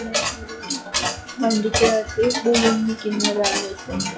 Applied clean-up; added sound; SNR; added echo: classical method log-MMSE.